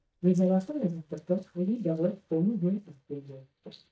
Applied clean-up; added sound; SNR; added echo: neural mask model DeepFilterNet 3.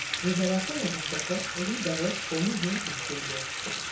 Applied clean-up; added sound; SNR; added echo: none; Bathtub (filling or washing) / Water tap, faucet; 2 dB; reverberation time 0.6 s.